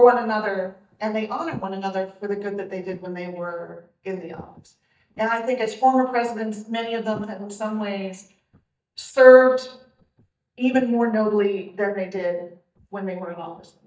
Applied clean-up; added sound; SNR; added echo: neural mask model DeepFilterNet 3.